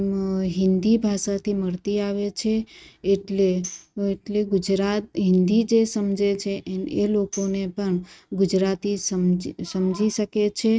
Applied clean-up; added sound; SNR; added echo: neural mask model RNNoise.